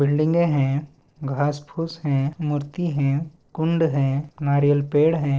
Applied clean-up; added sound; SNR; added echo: neural separator model SepFormer DNS4.